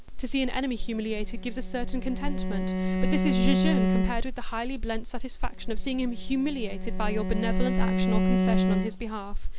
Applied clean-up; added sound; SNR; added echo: none; Bowed string instrument; 3 dB; none.